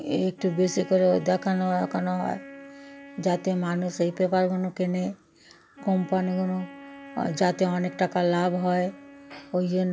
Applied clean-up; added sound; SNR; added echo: none; Wind instrument, woodwind instrument; 19 dB; none.